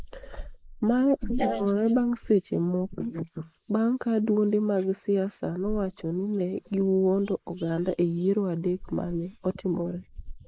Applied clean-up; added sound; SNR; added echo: neural mask model Resemble Enhance denoiser.